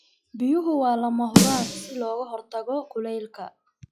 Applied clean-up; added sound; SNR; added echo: classical method log-MMSE.